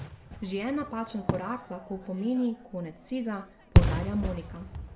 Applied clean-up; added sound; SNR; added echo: none; Fireworks; -4 dB; reverberation time 0.6 s.